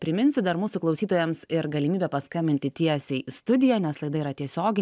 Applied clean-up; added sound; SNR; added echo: none; none; none; none.